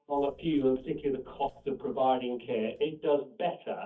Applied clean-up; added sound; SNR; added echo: neural mask model DeepFilterNet 3.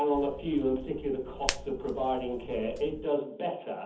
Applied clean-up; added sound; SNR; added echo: none; Hands; 10 dB; reverberation time 0.7 s.